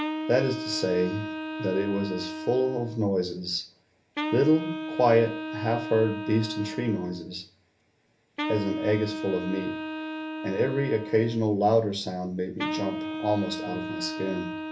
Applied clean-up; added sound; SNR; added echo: none; Wind instrument, woodwind instrument; 7 dB; reverberation time 0.3 s.